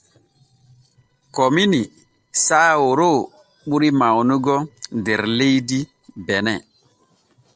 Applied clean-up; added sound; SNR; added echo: neural separator model SepFormer DNS4.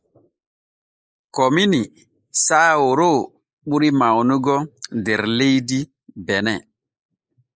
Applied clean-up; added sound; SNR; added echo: neural mask model Resemble Enhance denoiser.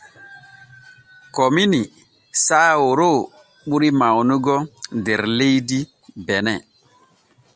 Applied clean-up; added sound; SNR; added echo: none; none; none; none.